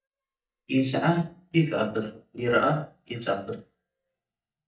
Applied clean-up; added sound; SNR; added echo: neural mask model DeepFilterNet 3.